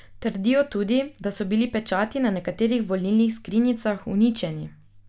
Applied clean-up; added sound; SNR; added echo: none; none; none; none.